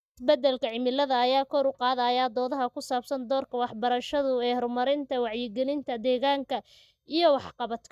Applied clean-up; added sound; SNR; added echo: neural mask model DeepFilterNet 3.